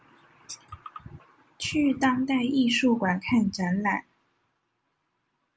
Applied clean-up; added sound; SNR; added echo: none; none; none; none.